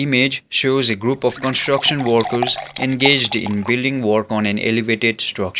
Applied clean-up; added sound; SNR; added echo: none; Fill (with liquid) / Water; 11 dB; none.